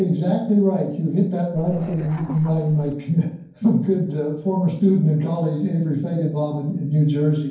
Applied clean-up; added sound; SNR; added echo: neural separator model SepFormer DNS4.